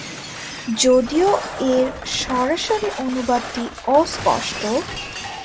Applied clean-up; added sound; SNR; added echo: none; Shatter; 10 dB; none.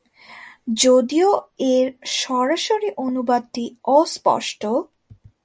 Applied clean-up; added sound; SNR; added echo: none; none; none; none.